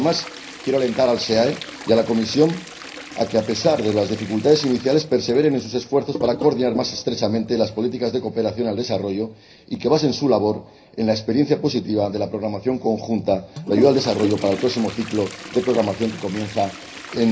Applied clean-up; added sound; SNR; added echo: none; Toilet flush; 15 dB; reverberation time 0.4 s.